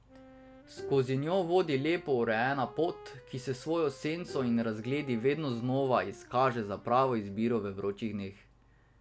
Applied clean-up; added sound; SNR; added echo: none; Wind instrument, woodwind instrument + Bowed string instrument; 19 dB; none.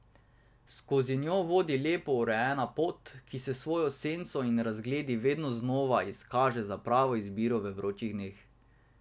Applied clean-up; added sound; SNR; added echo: none; none; none; none.